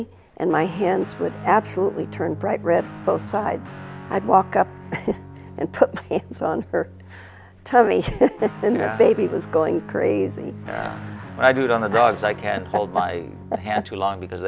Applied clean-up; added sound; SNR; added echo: none; Guitar; 15 dB; none.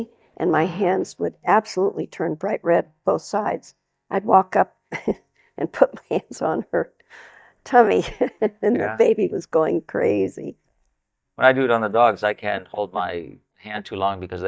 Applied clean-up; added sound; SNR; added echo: neural mask model DeepFilterNet 3.